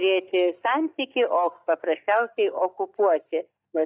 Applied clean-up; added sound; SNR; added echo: neural mask model DeepFilterNet 3.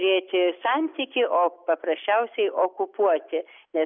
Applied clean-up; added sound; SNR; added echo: none; none; none; none.